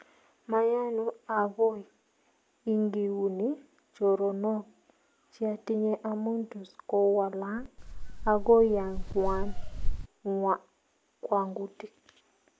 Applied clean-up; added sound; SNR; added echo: none; Wind; 1 dB; none.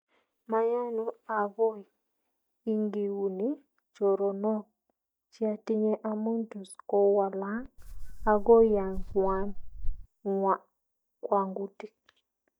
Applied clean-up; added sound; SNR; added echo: neural mask model DeepFilterNet 3.